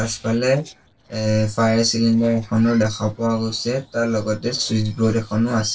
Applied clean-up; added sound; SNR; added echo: neural separator model SepFormer DNS4.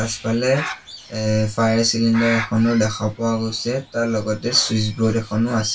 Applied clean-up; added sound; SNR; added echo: none; Bird; 14 dB; reverberation time 0.1 s.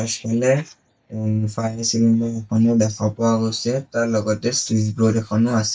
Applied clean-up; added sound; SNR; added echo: neural mask model DeepFilterNet 3.